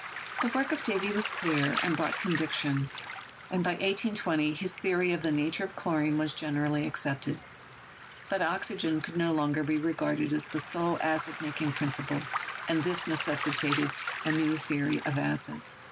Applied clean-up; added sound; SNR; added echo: none; Waves, surf; 9 dB; none.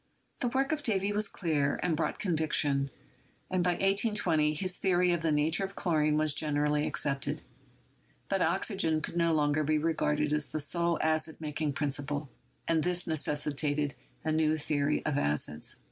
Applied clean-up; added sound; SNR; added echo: none; none; none; none.